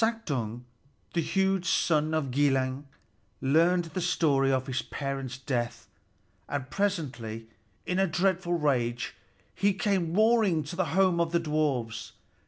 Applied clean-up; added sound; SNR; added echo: none; none; none; none.